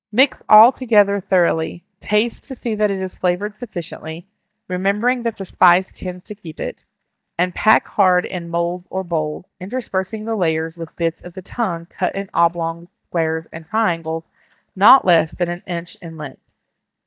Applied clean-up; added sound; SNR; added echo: neural mask model DeepFilterNet 3.